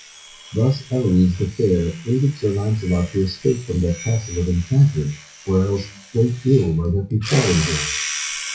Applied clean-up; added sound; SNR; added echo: classical method WPE with log-MMSE.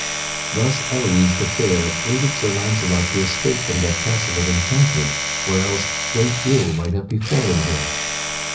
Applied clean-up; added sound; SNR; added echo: none; Domestic sounds, home sounds; 4 dB; reverberation time 0.5 s.